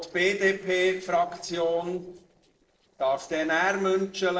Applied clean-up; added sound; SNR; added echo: neural separator model SepFormer DNS4.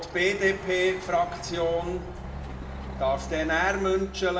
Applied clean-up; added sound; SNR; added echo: none; Truck; 11 dB; reverberation time 0.6 s.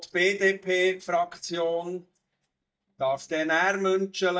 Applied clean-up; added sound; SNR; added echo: neural mask model DeepFilterNet 3.